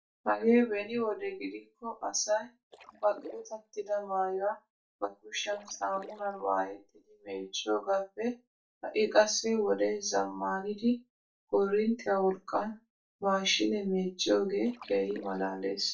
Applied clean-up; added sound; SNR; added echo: neural mask model DeepFilterNet 3.